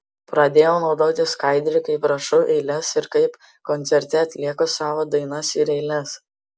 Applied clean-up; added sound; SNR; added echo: none; none; none; none.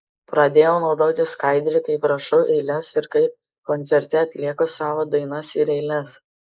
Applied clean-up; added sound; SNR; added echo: neural mask model Resemble Enhance denoiser.